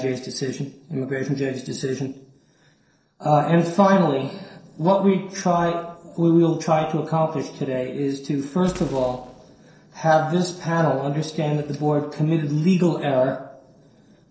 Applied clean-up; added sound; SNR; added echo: neural separator model SepFormer DNS4.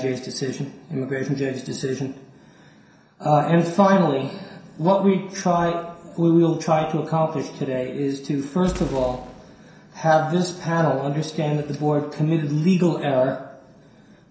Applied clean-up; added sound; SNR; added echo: none; Boom; 17 dB; reverberation time 0.7 s.